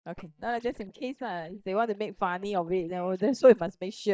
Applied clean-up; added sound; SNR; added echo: neural mask model DeepFilterNet 3.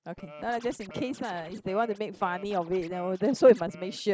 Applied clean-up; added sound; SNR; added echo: neural mask model RNNoise.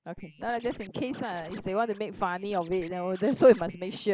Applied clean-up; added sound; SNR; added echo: neural mask model Resemble Enhance denoiser.